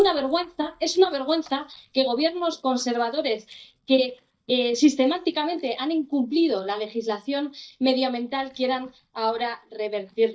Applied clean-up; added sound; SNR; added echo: neural mask model DeepFilterNet 3.